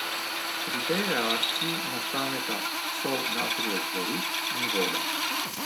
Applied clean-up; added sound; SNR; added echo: none; Drill; -5 dB; none.